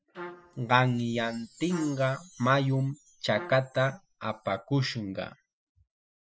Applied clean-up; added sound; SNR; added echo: classical method spectral subtraction.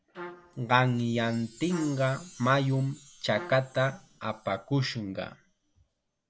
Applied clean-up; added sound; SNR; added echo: none; Trumpet + Chime; 19 dB; none.